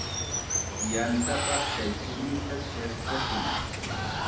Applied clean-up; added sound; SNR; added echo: none; Water; -3 dB; reverberation time 0.8 s.